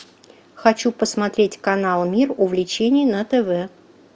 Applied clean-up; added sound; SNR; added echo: none; none; none; none.